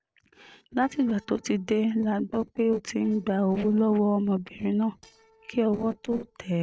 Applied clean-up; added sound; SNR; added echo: neural separator model SepFormer DNS4.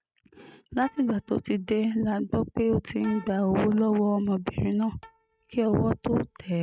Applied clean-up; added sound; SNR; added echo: neural mask model RNNoise.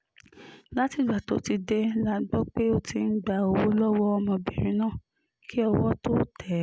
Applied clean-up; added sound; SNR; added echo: none; none; none; none.